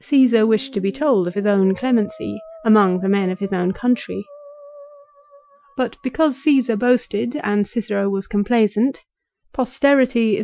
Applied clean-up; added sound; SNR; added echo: classical method Wiener filter.